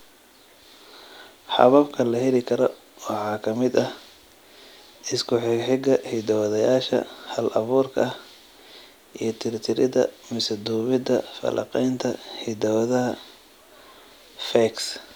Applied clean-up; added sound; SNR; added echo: none; none; none; none.